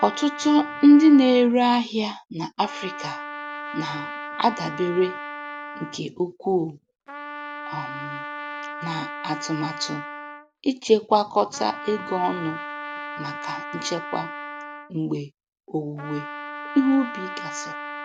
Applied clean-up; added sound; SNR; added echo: none; Trumpet; 11 dB; none.